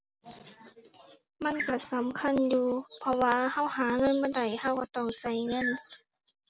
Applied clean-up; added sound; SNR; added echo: none; none; none; none.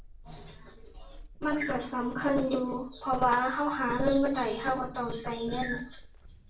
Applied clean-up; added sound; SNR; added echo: none; Purr; 17 dB; reverberation time 0.3 s.